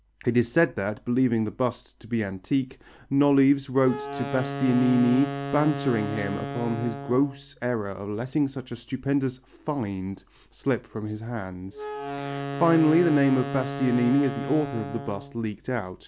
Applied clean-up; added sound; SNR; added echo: none; Wind instrument, woodwind instrument; 10 dB; none.